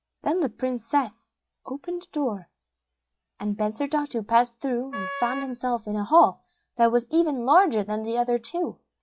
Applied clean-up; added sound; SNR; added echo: classical method log-MMSE.